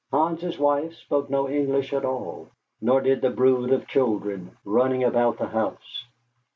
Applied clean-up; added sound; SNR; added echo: none; none; none; none.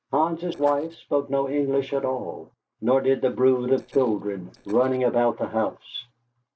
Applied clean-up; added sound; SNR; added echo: neural separator model SepFormer DNS4.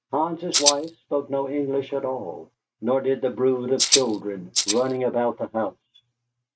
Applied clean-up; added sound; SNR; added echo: neural mask model RNNoise.